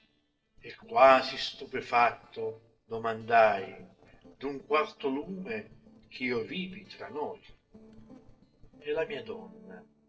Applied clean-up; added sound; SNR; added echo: neural separator model SepFormer DNS4.